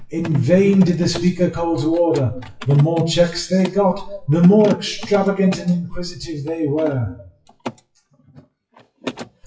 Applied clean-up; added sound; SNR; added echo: classical method WPE with log-MMSE.